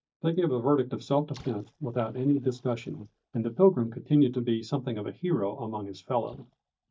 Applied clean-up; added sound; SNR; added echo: neural mask model DeepFilterNet 3.